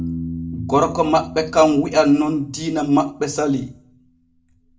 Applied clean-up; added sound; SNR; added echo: none; Piano; 13 dB; reverberation time 0.4 s.